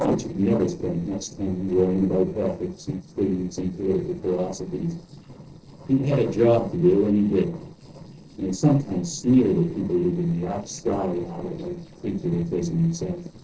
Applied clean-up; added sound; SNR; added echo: neural separator model SepFormer DNS4.